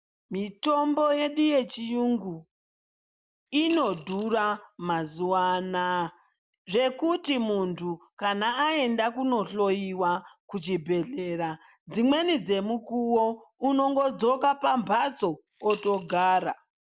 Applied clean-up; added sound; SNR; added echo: none; Coin (dropping) / Glass; 19 dB; none.